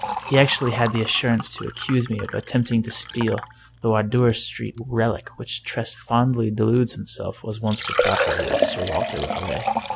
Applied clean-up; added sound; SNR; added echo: none; Liquid; 6 dB; none.